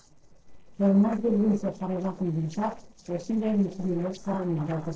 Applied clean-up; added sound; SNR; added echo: neural separator model SepFormer DNS4.